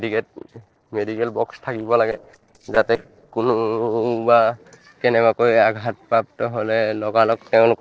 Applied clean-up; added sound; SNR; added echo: neural separator model SepFormer DNS4.